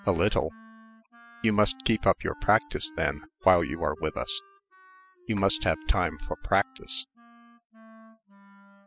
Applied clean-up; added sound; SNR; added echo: classical method spectral subtraction.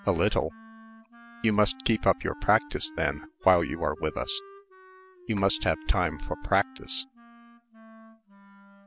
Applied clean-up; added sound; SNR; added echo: none; Wind instrument, woodwind instrument + Clapping; 20 dB; none.